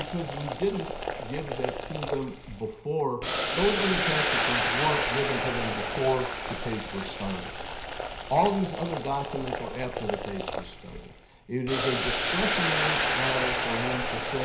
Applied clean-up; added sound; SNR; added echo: none; Boiling; -3 dB; reverberation time 0.5 s.